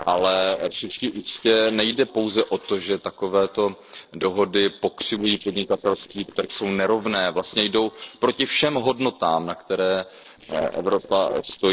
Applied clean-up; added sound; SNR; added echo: neural separator model SepFormer DNS4.